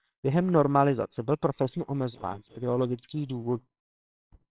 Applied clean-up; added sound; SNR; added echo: neural separator model SepFormer WHAMR!.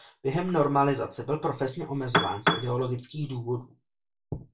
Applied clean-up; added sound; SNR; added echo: none; Piano; -3 dB; reverberation time 0.2 s.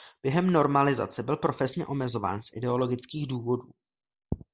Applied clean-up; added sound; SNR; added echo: none; none; none; none.